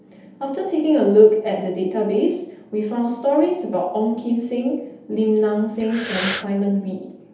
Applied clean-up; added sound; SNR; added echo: none; Breathing; 8 dB; reverberation time 0.8 s.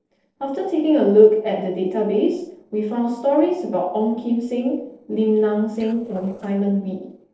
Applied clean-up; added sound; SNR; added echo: neural separator model SepFormer DNS4.